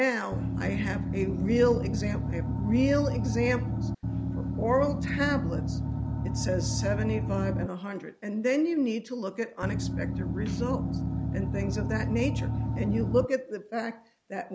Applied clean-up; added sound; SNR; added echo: none; Engine; -1 dB; none.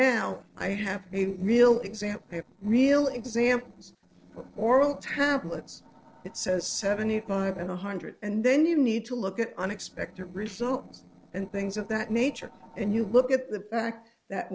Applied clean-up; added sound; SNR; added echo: neural separator model SepFormer DNS4.